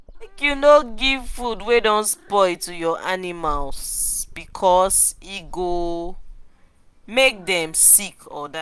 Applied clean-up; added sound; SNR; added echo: none; Meow / Purr; 13 dB; none.